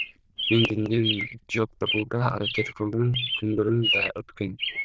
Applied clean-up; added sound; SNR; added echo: neural diffusion model UNIVERSE++.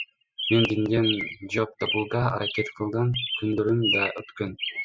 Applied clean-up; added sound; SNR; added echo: classical method spectral subtraction.